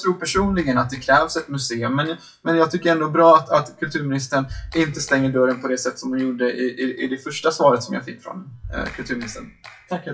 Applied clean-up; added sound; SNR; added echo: classical method WPE with log-MMSE.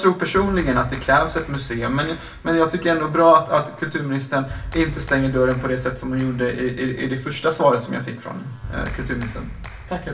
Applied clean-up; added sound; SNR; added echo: none; Clapping; 14 dB; reverberation time 0.2 s.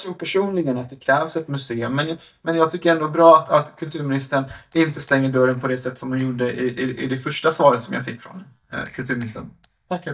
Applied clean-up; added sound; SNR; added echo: neural mask model DeepFilterNet 3.